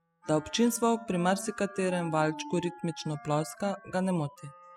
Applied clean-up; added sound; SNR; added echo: classical method spectral subtraction.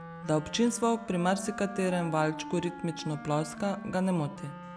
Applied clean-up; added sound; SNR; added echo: none; Wind instrument, woodwind instrument; 13 dB; none.